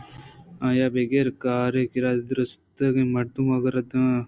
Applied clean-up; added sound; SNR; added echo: none; none; none; none.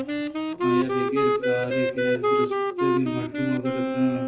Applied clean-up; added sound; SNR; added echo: none; Wind instrument, woodwind instrument; -3 dB; reverberation time 0.8 s.